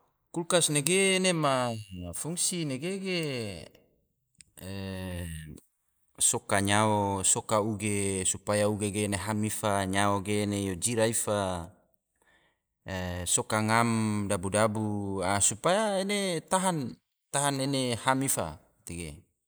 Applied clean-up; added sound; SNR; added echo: neural mask model Resemble Enhance denoiser.